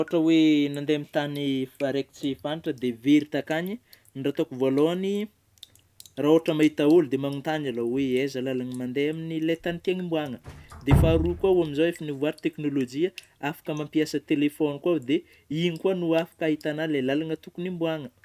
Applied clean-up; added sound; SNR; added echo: none; Drip; 11 dB; none.